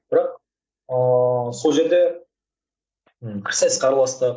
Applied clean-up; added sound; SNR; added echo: none; none; none; none.